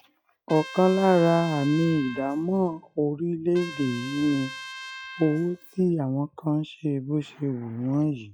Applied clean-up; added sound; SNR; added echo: classical method log-MMSE.